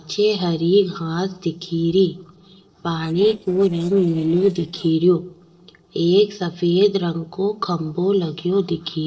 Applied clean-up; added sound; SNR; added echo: neural separator model SepFormer DNS4.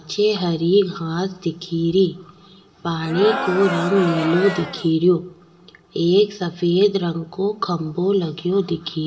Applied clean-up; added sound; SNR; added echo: none; Crowd; 6 dB; reverberation time 0.8 s.